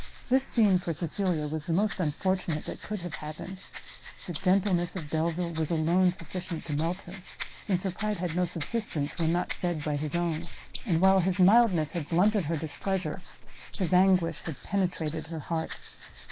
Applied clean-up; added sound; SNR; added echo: neural mask model Resemble Enhance denoiser.